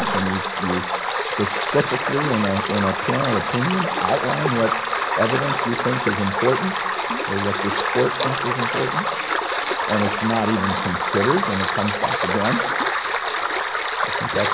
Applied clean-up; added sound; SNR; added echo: none; Stream; -1 dB; none.